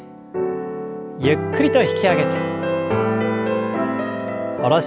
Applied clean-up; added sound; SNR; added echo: none; none; none; none.